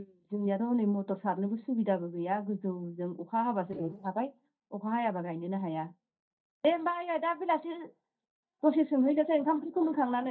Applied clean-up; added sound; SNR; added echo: neural mask model DeepFilterNet 3.